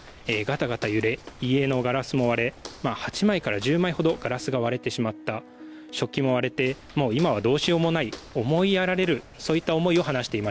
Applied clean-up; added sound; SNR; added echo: none; Walk, footsteps + Piano; 19 dB; none.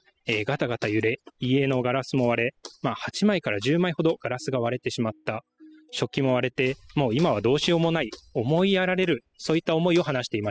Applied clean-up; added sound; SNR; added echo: classical method spectral subtraction.